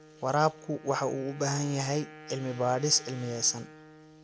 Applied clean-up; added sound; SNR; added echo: none; Wind instrument, woodwind instrument; 18 dB; none.